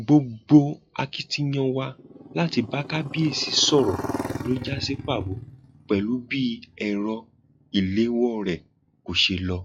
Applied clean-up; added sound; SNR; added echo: classical method log-MMSE.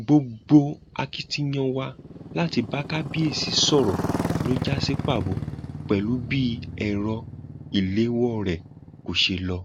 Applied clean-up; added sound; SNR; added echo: none; Motorcycle; 8 dB; none.